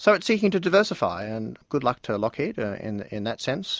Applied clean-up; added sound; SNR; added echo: none; none; none; none.